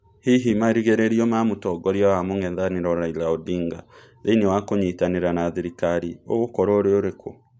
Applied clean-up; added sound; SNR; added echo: none; none; none; none.